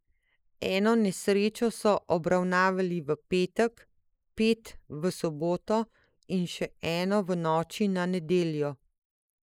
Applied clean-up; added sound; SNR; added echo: neural mask model Resemble Enhance denoiser.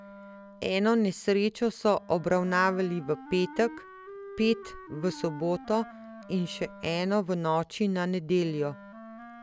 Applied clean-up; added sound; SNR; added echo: none; Wind instrument, woodwind instrument; 17 dB; none.